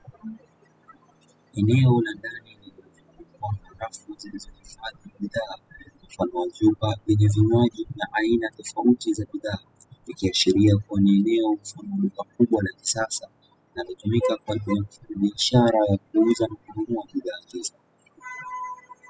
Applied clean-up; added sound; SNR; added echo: classical method spectral subtraction.